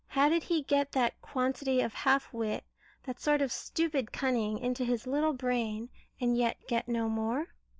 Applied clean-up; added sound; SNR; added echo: none; none; none; none.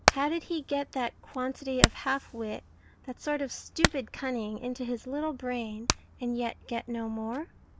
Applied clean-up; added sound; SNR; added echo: none; Hammer; 1 dB; none.